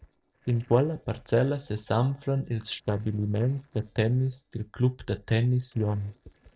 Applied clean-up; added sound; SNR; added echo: neural separator model SepFormer DNS4.